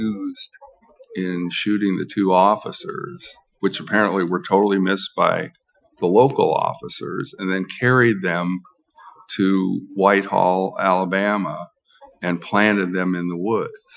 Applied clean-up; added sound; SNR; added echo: classical method Wiener filter.